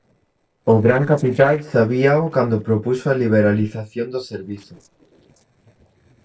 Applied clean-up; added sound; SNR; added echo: neural separator model SepFormer DNS4.